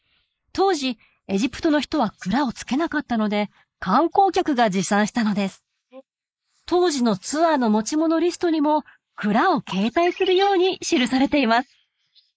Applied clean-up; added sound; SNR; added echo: neural mask model Resemble Enhance denoiser.